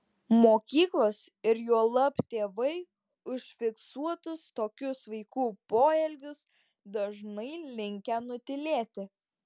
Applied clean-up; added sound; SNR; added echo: none; none; none; none.